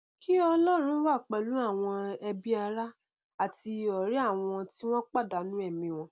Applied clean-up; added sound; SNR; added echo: none; none; none; none.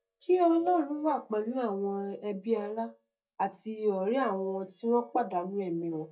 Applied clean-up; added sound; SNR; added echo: neural mask model DeepFilterNet 3.